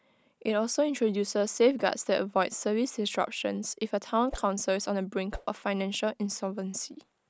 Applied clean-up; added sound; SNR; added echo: neural mask model Resemble Enhance denoiser.